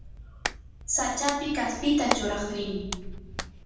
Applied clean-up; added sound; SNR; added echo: none; Hands; 6 dB; reverberation time 1.2 s.